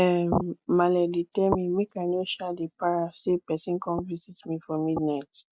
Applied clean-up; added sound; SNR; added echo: none; none; none; none.